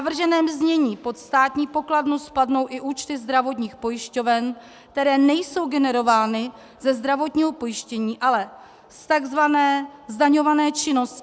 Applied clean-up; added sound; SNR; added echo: none; none; none; none.